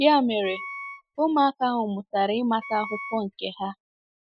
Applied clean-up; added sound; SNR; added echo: classical method spectral subtraction.